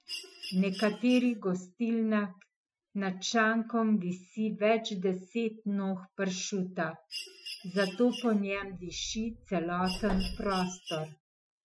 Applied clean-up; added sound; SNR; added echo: classical method Wiener filter.